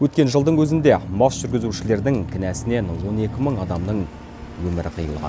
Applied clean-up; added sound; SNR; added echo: none; Engine; 10 dB; none.